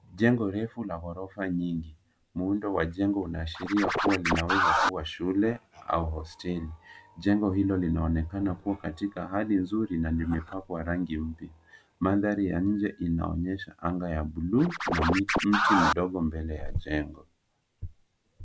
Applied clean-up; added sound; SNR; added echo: none; Scratching (performance technique); -2 dB; none.